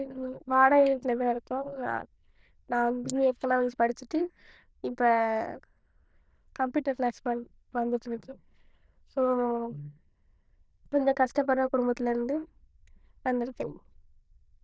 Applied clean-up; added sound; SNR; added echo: neural diffusion model UNIVERSE++.